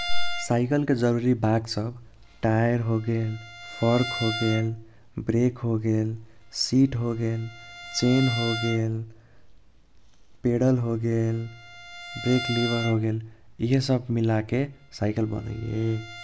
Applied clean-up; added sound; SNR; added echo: none; Bowed string instrument; 14 dB; none.